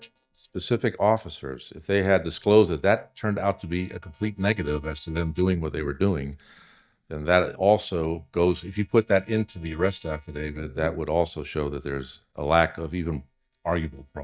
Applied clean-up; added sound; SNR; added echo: neural mask model DeepFilterNet 3.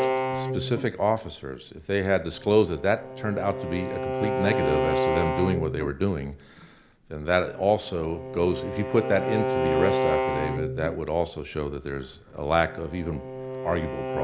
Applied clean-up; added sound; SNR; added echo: none; Bowed string instrument; 3 dB; none.